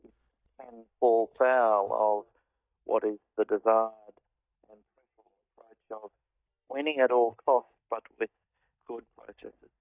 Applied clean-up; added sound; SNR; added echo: neural mask model DeepFilterNet 3.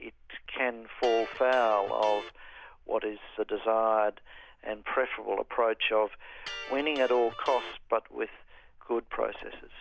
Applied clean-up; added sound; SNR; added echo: none; Electric guitar; 13 dB; none.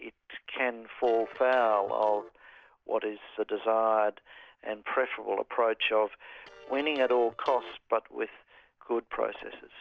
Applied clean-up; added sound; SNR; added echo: neural separator model SepFormer DNS4.